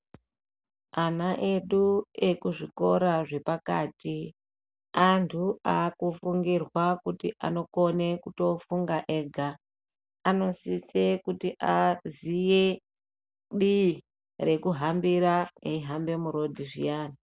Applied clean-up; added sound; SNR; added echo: none; none; none; none.